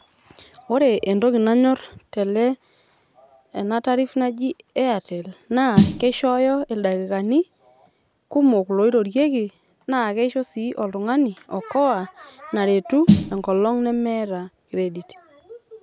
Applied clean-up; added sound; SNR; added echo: none; Snare drum; 2 dB; none.